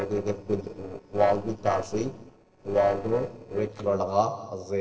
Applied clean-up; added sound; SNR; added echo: neural separator model SepFormer DNS4.